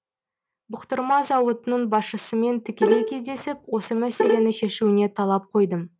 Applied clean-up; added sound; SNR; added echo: none; Bowed string instrument; 2 dB; none.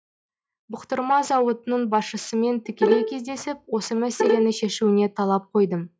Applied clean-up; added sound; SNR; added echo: classical method log-MMSE.